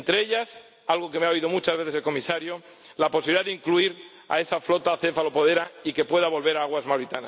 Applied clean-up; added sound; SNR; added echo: none; none; none; none.